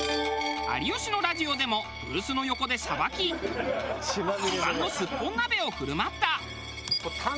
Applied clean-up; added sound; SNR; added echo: none; Coin (dropping); 12 dB; none.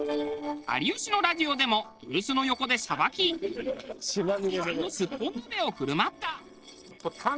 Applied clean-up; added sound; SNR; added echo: neural separator model SepFormer DNS4.